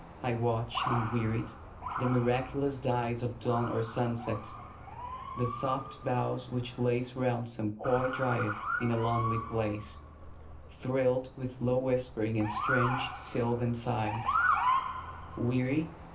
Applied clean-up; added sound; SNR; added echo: none; Motor vehicle (road) / Siren; 5 dB; reverberation time 0.3 s.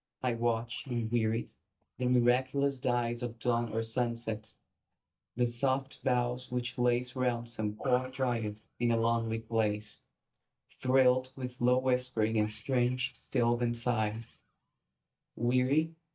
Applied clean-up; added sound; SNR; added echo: neural mask model DeepFilterNet 3.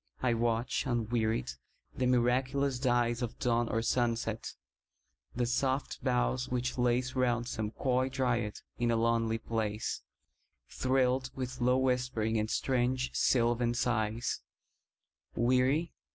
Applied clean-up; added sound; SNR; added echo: none; none; none; none.